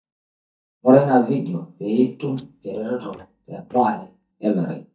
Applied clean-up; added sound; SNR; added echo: neural mask model DeepFilterNet 3.